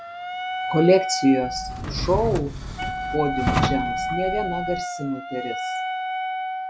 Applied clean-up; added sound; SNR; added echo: none; Wind instrument, woodwind instrument + Drawer open or close; 2 dB; none.